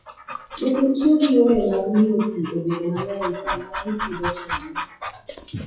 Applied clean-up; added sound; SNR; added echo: classical method WPE with log-MMSE.